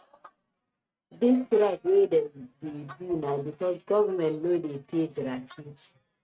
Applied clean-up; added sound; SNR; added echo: neural mask model RNNoise.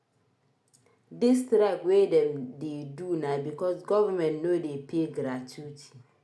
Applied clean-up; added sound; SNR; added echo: none; none; none; none.